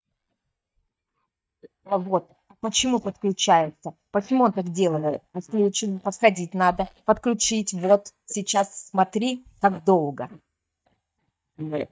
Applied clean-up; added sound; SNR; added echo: neural mask model DeepFilterNet 3.